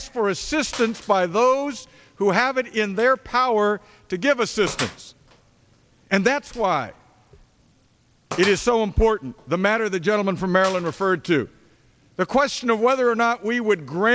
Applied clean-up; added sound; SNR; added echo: none; Gunshot, gunfire; 20 dB; none.